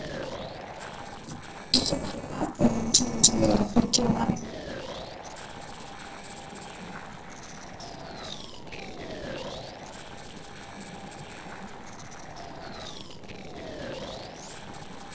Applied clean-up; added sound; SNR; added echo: neural separator model SepFormer DNS4.